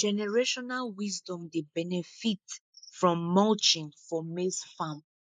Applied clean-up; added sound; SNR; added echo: neural mask model Resemble Enhance denoiser.